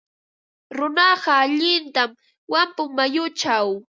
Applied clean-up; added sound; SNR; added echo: none; none; none; none.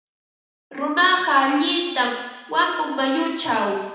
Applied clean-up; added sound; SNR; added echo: none; none; none; reverberation time 1.0 s.